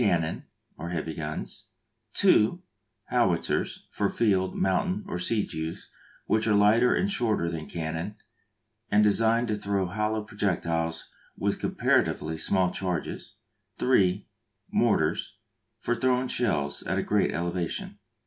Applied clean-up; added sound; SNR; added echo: none; none; none; none.